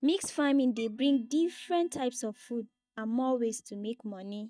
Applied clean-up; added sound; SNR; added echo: neural mask model DeepFilterNet 3.